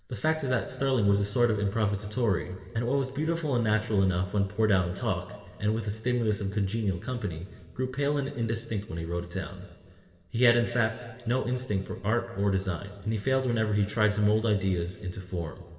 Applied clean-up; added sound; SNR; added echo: none; none; none; reverberation time 1.9 s.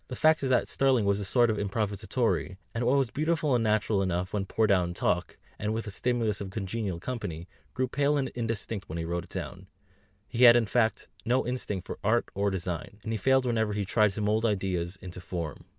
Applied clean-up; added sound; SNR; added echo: none; none; none; none.